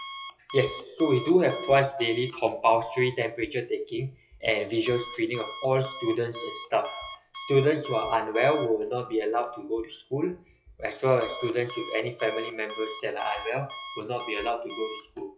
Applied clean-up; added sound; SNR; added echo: classical method WPE with log-MMSE.